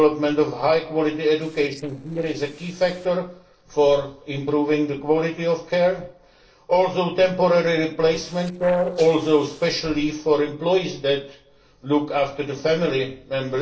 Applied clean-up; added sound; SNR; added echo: neural separator model SepFormer DNS4.